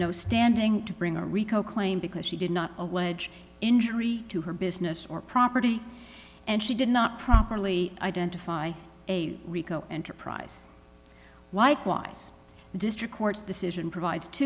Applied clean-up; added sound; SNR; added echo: none; none; none; none.